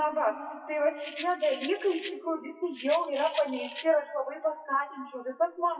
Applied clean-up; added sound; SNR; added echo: classical method WPE with log-MMSE.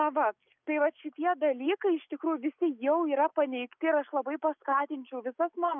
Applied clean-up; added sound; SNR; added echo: none; none; none; none.